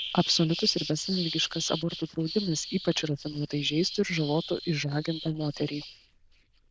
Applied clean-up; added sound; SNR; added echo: neural diffusion model UNIVERSE++.